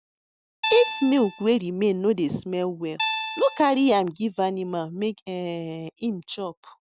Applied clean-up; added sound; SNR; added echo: none; Guitar; 4 dB; none.